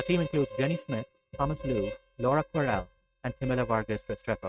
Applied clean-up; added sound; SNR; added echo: neural mask model RNNoise.